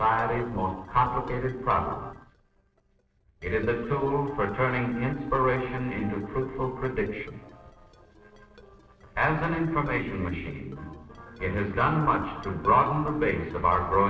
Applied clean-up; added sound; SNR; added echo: neural separator model SepFormer DNS4.